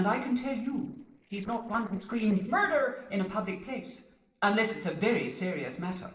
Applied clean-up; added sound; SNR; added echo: neural separator model SepFormer DNS4.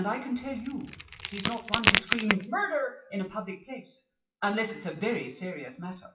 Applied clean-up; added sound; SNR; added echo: classical method WPE with log-MMSE.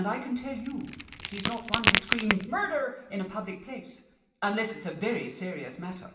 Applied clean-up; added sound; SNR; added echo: none; Crack; -3 dB; reverberation time 0.8 s.